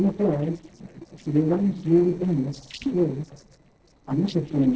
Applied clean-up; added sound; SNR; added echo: neural separator model SepFormer DNS4.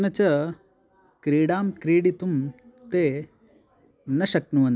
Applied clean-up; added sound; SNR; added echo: none; none; none; none.